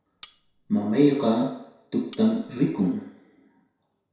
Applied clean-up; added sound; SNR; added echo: none; Cutlery, silverware; 15 dB; reverberation time 0.7 s.